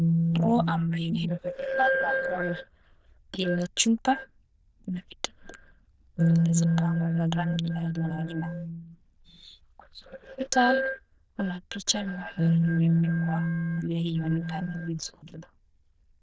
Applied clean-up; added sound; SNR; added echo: neural diffusion model UNIVERSE++.